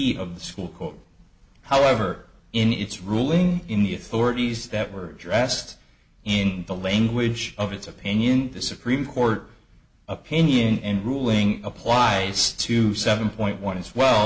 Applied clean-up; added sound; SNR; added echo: none; none; none; none.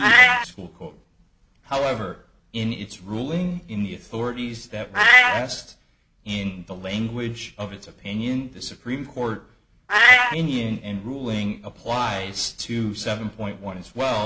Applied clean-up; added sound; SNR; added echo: none; Meow; -4 dB; none.